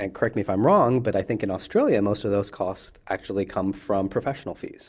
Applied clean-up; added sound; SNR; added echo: none; none; none; none.